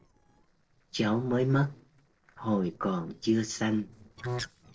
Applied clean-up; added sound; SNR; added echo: neural separator model SepFormer DNS4.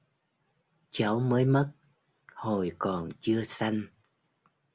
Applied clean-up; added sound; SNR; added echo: none; none; none; none.